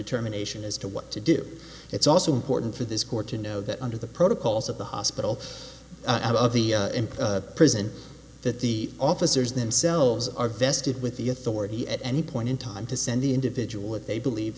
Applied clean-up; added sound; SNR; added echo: none; none; none; none.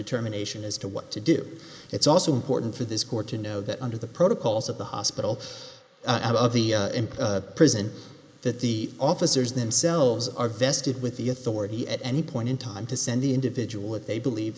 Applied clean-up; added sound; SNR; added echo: neural mask model Resemble Enhance denoiser.